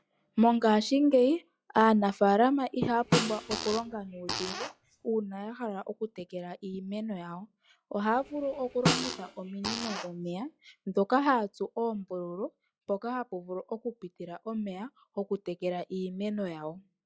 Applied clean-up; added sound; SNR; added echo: classical method log-MMSE.